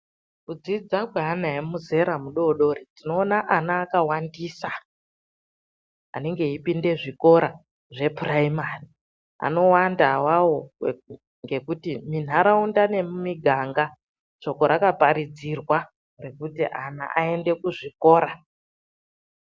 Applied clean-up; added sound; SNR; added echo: none; none; none; none.